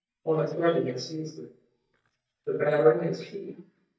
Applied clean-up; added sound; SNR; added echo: neural mask model DeepFilterNet 3.